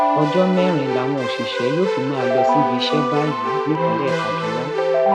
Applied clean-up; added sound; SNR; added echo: none; Keyboard (musical); -3 dB; none.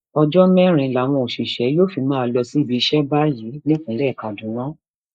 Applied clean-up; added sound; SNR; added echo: neural mask model Resemble Enhance denoiser.